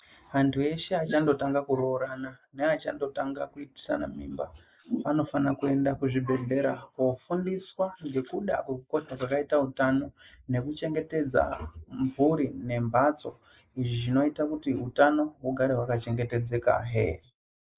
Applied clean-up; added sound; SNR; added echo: neural mask model Resemble Enhance denoiser.